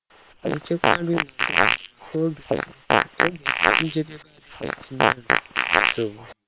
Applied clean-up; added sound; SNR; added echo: neural separator model SepFormer WHAM!.